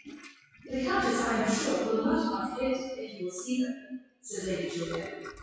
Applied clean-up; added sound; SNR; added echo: classical method WPE with log-MMSE.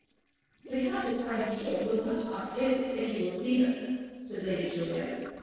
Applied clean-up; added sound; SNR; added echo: neural separator model SepFormer DNS4.